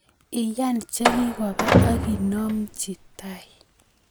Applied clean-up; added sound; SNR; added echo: none; Slam; -2 dB; none.